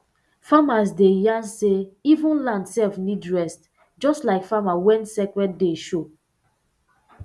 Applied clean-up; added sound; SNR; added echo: none; none; none; none.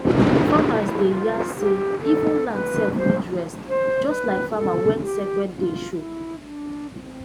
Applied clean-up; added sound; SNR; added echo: none; Wind instrument, woodwind instrument + Thunder; -3 dB; none.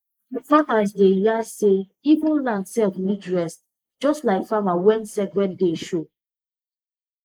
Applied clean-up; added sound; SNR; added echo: neural mask model Resemble Enhance denoiser.